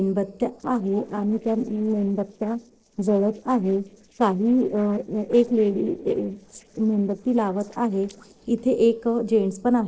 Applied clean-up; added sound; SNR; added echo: neural separator model SepFormer DNS4.